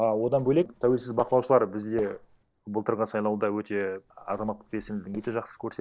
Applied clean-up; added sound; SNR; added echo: neural separator model SepFormer DNS4.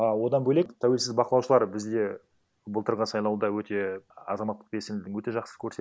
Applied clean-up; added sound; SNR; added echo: none; none; none; none.